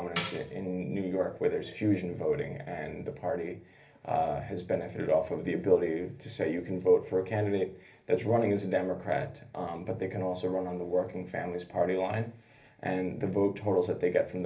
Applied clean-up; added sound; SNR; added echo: none; Tambourine; 11 dB; reverberation time 0.3 s.